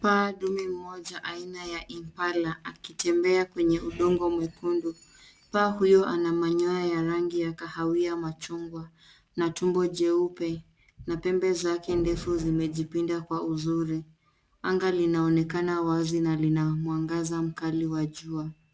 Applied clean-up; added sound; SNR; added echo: none; none; none; none.